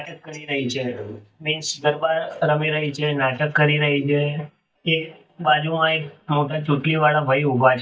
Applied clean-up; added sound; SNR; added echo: neural mask model DeepFilterNet 3.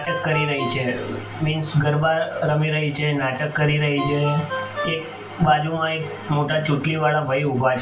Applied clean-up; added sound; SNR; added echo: none; Ringtone; 12 dB; reverberation time 0.3 s.